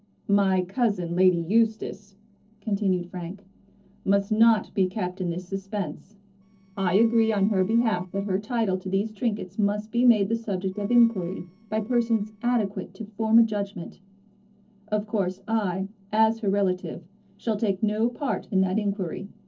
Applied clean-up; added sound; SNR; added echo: neural separator model SepFormer DNS4.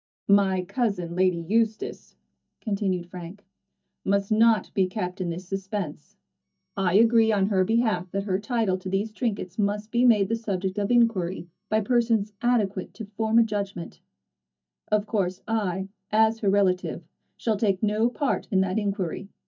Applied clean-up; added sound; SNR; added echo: neural mask model DeepFilterNet 3.